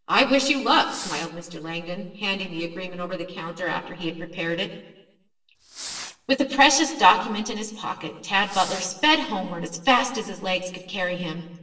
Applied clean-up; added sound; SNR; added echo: none; Fireworks; 18 dB; reverberation time 1.0 s.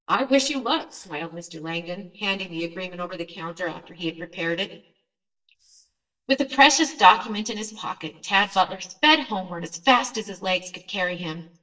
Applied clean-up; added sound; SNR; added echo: neural mask model DeepFilterNet 3.